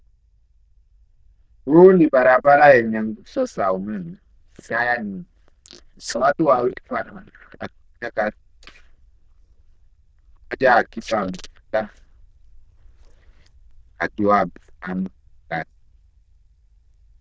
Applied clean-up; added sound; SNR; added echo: neural diffusion model UNIVERSE++.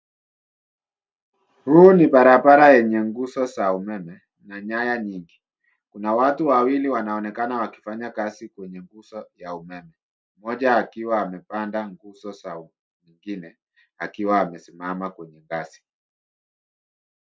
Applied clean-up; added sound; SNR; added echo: none; none; none; none.